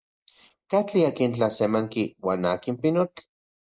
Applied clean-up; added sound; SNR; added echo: neural mask model Resemble Enhance denoiser.